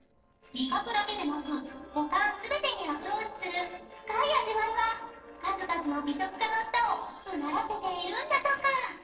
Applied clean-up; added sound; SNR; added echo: neural separator model SepFormer DNS4.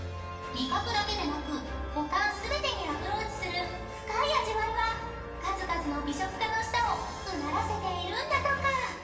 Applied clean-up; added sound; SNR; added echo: none; Wind instrument, woodwind instrument; 20 dB; reverberation time 1.0 s.